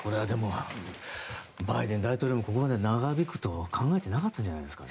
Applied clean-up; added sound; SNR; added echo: none; none; none; none.